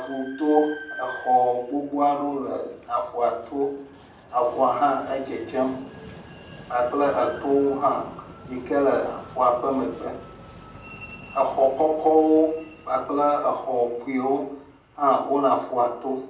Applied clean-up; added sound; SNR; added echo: none; Train; 20 dB; reverberation time 0.6 s.